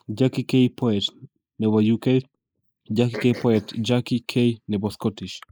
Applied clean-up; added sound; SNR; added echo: neural mask model Resemble Enhance denoiser.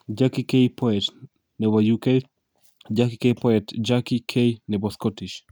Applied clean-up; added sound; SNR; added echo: none; none; none; none.